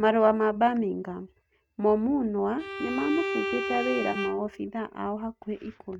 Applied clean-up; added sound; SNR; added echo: neural mask model RNNoise.